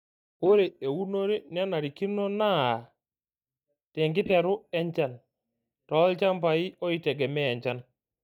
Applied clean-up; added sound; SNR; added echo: neural mask model DeepFilterNet 3.